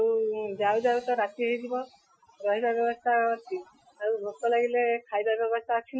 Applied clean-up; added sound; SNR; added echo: classical method Wiener filter.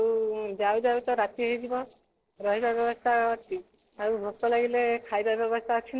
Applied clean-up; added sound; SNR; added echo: neural separator model SepFormer DNS4.